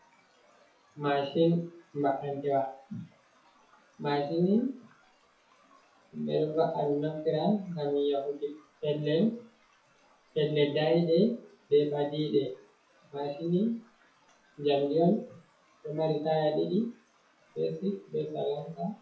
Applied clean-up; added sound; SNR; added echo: classical method WPE with log-MMSE.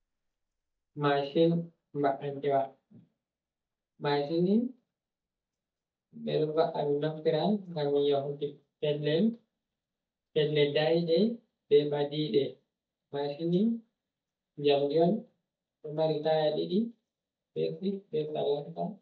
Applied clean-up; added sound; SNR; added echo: neural mask model DeepFilterNet 3.